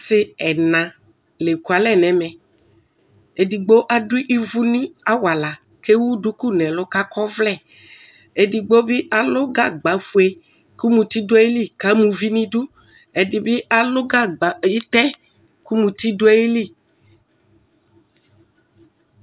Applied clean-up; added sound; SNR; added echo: none; none; none; none.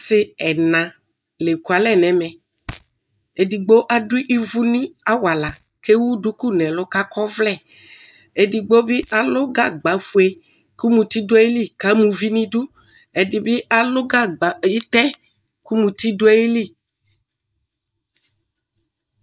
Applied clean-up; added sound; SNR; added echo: neural mask model DeepFilterNet 3.